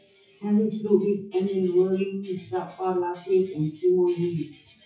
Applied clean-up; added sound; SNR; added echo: classical method WPE with log-MMSE.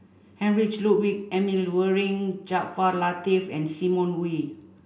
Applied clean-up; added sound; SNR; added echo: none; none; none; none.